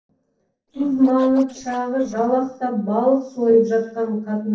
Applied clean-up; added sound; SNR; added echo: neural separator model SepFormer DNS4.